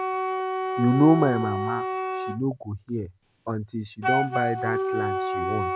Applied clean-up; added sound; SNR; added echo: none; Wind instrument, woodwind instrument; 2 dB; none.